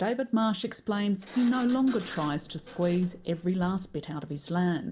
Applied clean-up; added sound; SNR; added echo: none; Sliding door; 20 dB; reverberation time 0.3 s.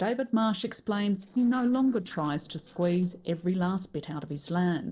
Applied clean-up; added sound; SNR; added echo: neural separator model SepFormer DNS4.